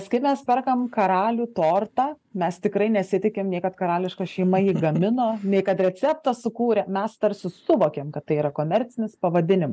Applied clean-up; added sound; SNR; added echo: none; none; none; none.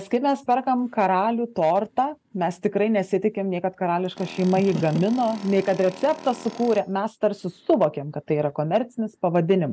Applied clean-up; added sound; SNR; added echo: none; Tools; 18 dB; none.